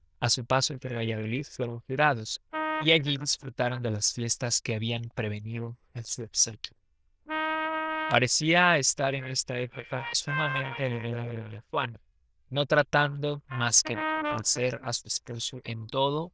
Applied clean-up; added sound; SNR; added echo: neural diffusion model UNIVERSE++.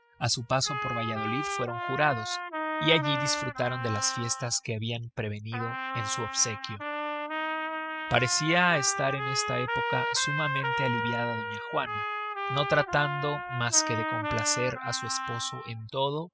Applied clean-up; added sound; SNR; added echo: classical method spectral subtraction.